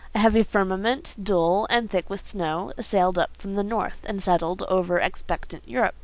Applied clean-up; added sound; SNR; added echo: none; none; none; none.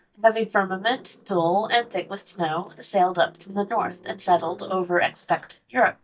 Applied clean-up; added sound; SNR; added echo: neural mask model DeepFilterNet 3.